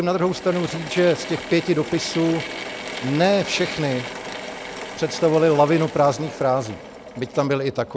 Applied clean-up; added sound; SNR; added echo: none; Drill / Mechanisms; 12 dB; none.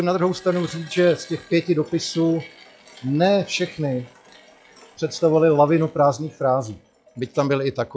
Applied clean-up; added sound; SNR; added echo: classical method log-MMSE.